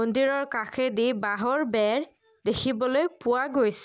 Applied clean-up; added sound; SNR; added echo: none; none; none; none.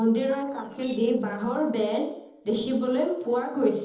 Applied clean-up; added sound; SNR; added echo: neural separator model SepFormer DNS4.